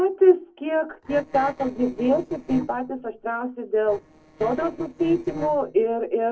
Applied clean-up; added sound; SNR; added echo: neural separator model SepFormer DNS4.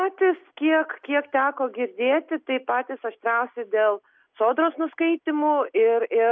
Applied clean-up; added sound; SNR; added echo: none; none; none; none.